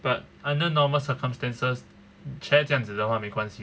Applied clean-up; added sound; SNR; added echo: none; none; none; none.